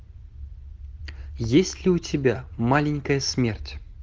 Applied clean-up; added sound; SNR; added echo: none; none; none; none.